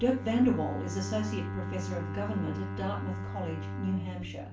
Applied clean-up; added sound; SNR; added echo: none; Bowed string instrument; 4 dB; reverberation time 0.3 s.